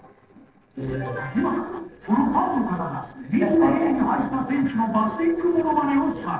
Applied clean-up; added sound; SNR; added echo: neural separator model SepFormer DNS4.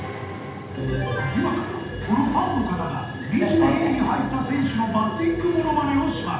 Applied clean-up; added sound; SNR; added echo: none; Cricket; 12 dB; reverberation time 0.8 s.